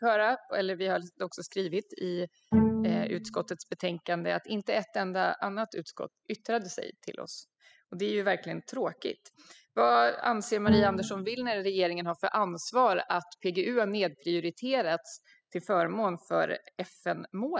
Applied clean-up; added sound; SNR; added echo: classical method spectral subtraction.